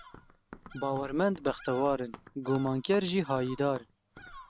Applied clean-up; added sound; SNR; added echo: none; Bird vocalization, bird call, bird song + Run; 18 dB; none.